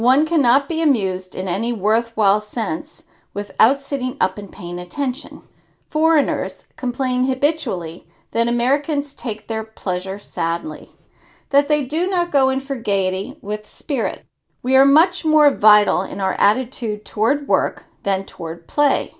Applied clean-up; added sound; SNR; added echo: none; none; none; none.